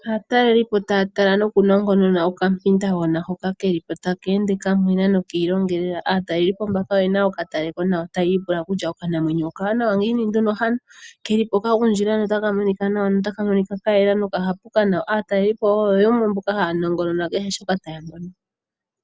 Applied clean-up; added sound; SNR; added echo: none; none; none; none.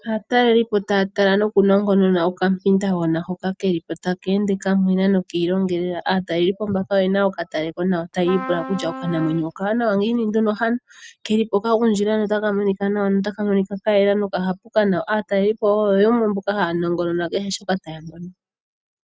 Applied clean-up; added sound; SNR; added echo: neural mask model RNNoise.